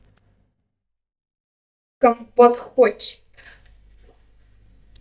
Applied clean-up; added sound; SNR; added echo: neural mask model DeepFilterNet 3.